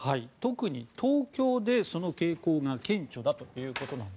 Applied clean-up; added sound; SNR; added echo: none; none; none; none.